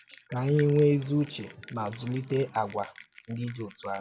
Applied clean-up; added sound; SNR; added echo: none; Bell; 17 dB; none.